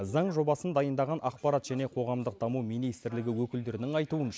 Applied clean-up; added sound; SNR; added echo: none; none; none; none.